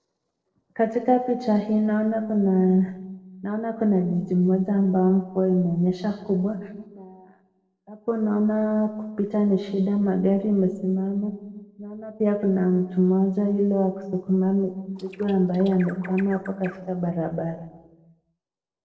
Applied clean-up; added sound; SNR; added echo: neural separator model SepFormer DNS4.